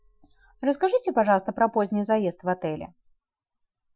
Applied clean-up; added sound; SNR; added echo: classical method Wiener filter.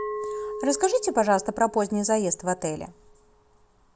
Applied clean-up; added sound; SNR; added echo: none; Glass; 11 dB; none.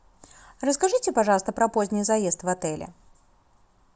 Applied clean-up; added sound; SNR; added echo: none; none; none; none.